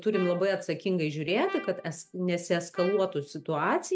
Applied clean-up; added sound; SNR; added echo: none; Trumpet; 17 dB; none.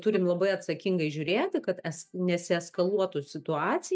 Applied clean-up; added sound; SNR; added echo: neural mask model DeepFilterNet 3.